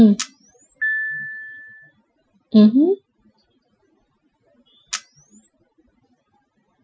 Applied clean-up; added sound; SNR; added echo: classical method Wiener filter.